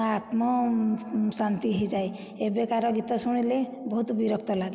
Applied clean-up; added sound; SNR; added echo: none; none; none; none.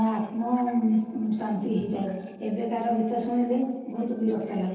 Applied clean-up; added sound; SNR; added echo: neural separator model SepFormer DNS4.